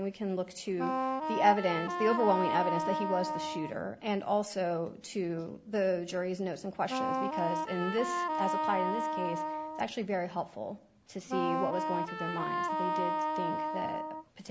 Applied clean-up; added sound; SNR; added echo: none; Wind instrument, woodwind instrument; 0 dB; none.